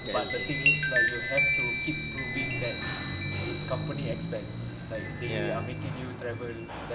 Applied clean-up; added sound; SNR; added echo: none; Chime; -2 dB; none.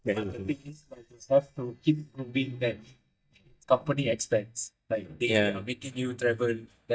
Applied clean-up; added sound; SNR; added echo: neural mask model DeepFilterNet 3.